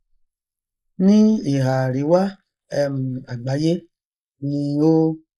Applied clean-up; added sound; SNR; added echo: neural mask model Resemble Enhance denoiser.